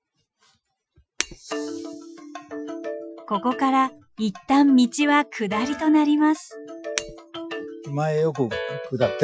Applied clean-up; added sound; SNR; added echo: classical method Wiener filter.